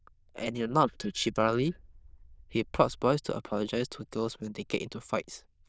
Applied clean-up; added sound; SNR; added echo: neural diffusion model UNIVERSE++.